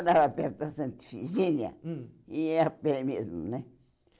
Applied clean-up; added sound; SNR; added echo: none; none; none; none.